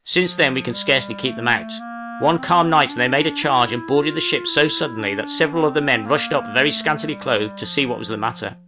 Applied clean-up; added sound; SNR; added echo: none; Wind instrument, woodwind instrument; 13 dB; none.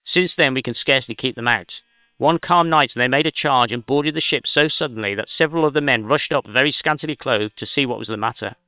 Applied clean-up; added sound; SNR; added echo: neural separator model SepFormer WHAM!.